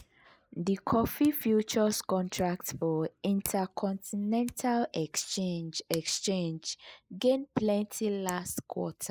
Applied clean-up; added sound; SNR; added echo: neural mask model Resemble Enhance denoiser.